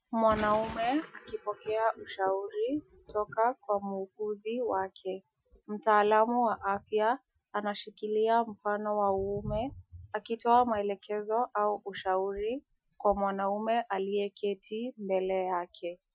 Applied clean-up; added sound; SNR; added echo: classical method Wiener filter.